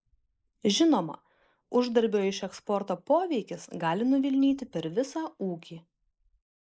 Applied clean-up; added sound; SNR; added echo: neural mask model Resemble Enhance denoiser.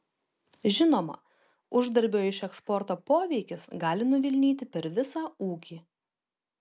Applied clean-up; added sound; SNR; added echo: none; none; none; none.